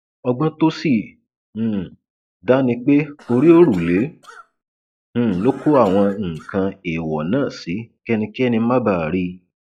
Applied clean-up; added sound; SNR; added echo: classical method log-MMSE.